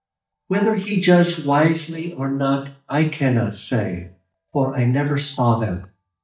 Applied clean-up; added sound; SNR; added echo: neural mask model DeepFilterNet 3.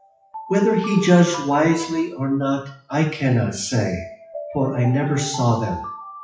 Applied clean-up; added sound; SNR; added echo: classical method WPE with log-MMSE.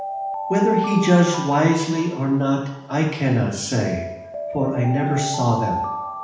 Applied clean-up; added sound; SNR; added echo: none; Alarm; 9 dB; reverberation time 0.9 s.